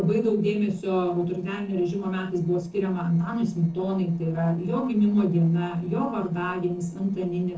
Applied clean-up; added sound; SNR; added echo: neural separator model SepFormer DNS4.